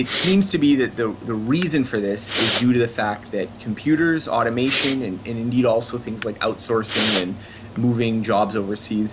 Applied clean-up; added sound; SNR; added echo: none; Respiratory sounds; 5 dB; none.